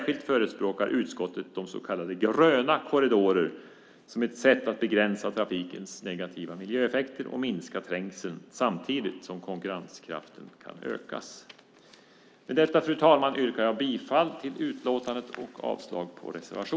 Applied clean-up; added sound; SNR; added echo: none; none; none; none.